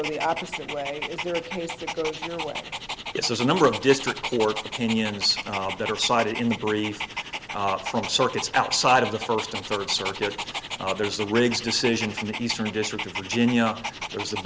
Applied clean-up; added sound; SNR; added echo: none; Dog; 8 dB; none.